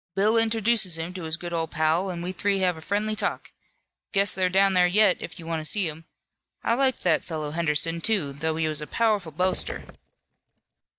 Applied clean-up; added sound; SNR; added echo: neural mask model DeepFilterNet 3.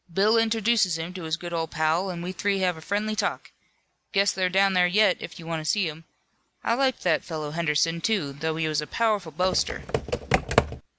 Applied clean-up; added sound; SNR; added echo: none; Computer keyboard; 0 dB; none.